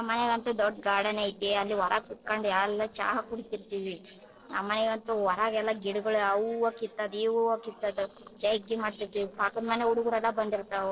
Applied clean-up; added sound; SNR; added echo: neural separator model SepFormer DNS4.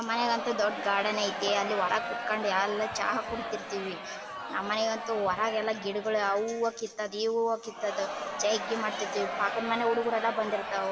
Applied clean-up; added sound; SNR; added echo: none; Crowd; 6 dB; reverberation time 2.0 s.